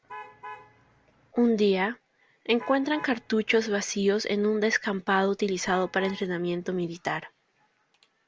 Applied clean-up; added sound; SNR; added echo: none; Alarm / Truck; 18 dB; none.